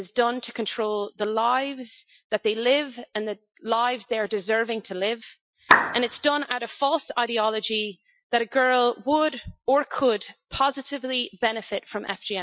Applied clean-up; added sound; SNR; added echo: classical method Wiener filter.